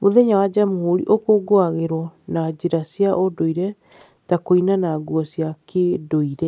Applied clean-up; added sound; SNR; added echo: none; Scissors; 17 dB; none.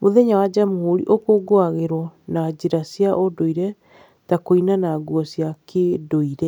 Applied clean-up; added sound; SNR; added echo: none; none; none; none.